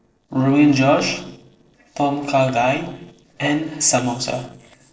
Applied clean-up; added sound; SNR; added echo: neural separator model SepFormer DNS4.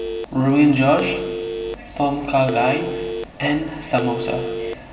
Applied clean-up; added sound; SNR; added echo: none; Telephone; 8 dB; reverberation time 2.5 s.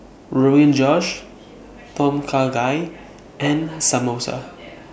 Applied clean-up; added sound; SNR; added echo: none; none; none; none.